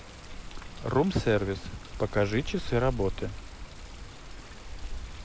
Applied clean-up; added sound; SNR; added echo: none; Water; 7 dB; none.